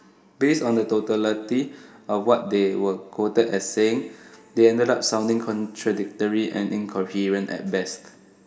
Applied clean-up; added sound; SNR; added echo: none; none; none; reverberation time 2.3 s.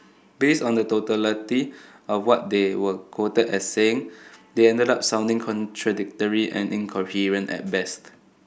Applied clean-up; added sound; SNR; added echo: none; none; none; none.